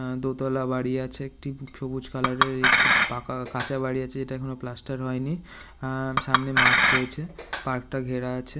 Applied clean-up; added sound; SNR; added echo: none; Chink, clink; -5 dB; none.